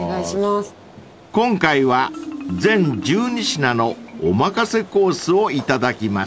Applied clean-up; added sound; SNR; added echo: none; Marimba, xylophone; 15 dB; none.